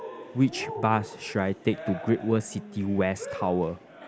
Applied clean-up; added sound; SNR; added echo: none; Cheering; 13 dB; none.